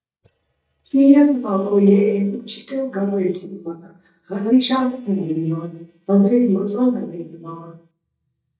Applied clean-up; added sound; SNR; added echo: neural mask model DeepFilterNet 3.